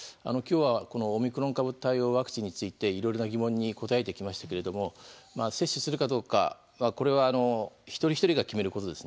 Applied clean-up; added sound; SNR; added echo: none; none; none; none.